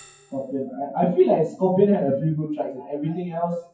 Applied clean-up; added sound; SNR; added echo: classical method WPE with log-MMSE.